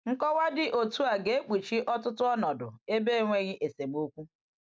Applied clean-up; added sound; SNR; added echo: none; none; none; none.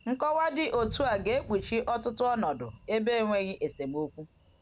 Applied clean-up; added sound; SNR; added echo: none; Thunder; 18 dB; none.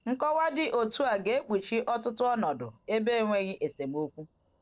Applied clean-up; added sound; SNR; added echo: neural separator model SepFormer DNS4.